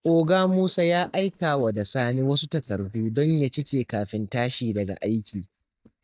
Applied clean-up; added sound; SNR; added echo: neural mask model DeepFilterNet 3.